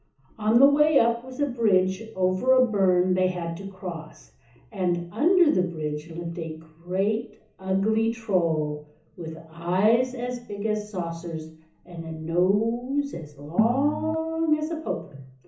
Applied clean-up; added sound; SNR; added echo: none; Organ; 3 dB; reverberation time 0.7 s.